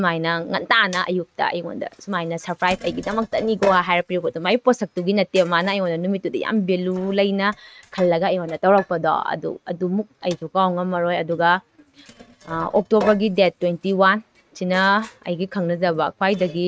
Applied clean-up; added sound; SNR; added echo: neural mask model RNNoise.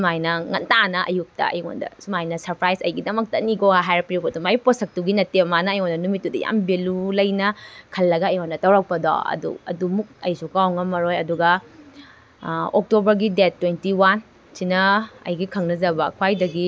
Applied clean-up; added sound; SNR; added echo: none; none; none; none.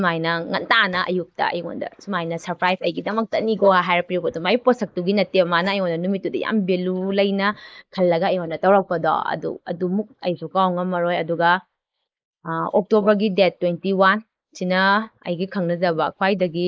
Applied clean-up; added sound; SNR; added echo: neural mask model Resemble Enhance denoiser.